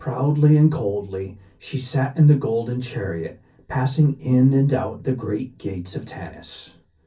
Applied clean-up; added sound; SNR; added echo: none; none; none; reverberation time 0.3 s.